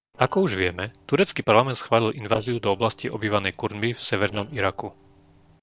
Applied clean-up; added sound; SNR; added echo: neural separator model SepFormer DNS4.